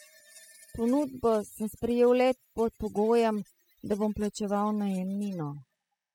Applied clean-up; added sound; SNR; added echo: classical method spectral subtraction.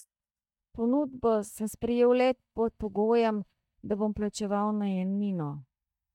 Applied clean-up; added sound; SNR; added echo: neural mask model DeepFilterNet 3.